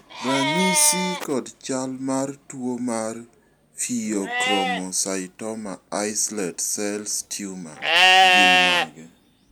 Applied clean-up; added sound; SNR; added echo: none; Livestock, farm animals, working animals; -3 dB; none.